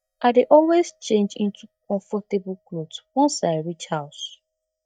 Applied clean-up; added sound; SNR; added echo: neural mask model DeepFilterNet 3.